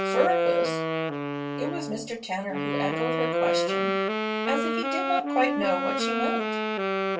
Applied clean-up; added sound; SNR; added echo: none; Wind instrument, woodwind instrument; -3 dB; reverberation time 0.2 s.